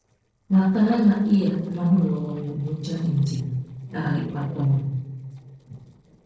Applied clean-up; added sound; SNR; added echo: neural separator model SepFormer DNS4.